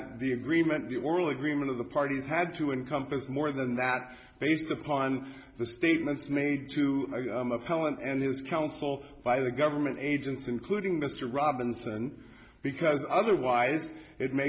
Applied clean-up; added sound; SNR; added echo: none; none; none; none.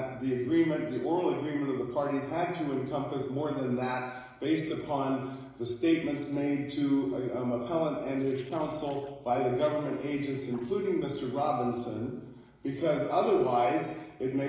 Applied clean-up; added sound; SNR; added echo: neural separator model SepFormer DNS4.